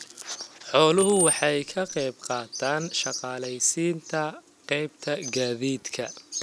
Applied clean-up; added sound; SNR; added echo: none; Keys jangling; -4 dB; none.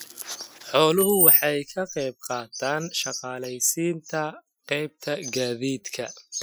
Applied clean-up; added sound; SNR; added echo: classical method Wiener filter.